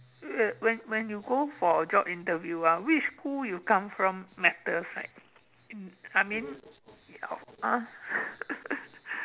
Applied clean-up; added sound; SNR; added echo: none; none; none; none.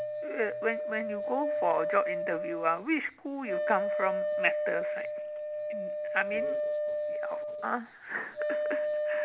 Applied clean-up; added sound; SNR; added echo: none; Wind instrument, woodwind instrument; -1 dB; none.